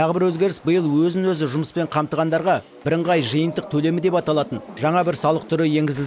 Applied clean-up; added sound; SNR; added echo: none; none; none; none.